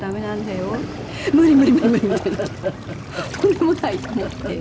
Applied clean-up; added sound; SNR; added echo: none; Waves, surf; 11 dB; none.